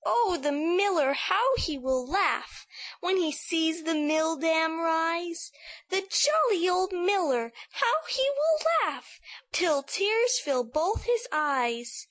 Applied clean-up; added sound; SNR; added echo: none; none; none; none.